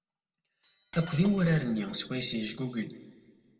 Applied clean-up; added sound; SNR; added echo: none; Cutlery, silverware; 16 dB; reverberation time 1.6 s.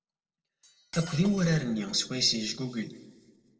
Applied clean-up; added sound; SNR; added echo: neural separator model SepFormer DNS4.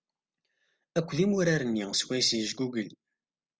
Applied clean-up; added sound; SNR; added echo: none; none; none; none.